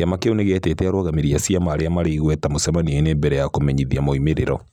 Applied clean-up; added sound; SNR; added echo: none; none; none; none.